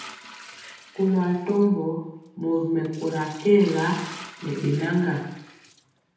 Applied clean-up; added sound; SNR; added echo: none; Liquid; 19 dB; reverberation time 0.9 s.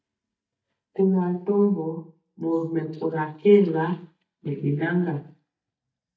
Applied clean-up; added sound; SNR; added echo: neural mask model DeepFilterNet 3.